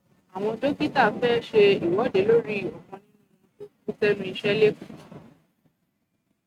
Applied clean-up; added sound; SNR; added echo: neural mask model RNNoise.